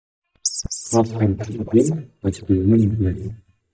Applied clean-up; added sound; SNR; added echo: neural mask model DeepFilterNet 3.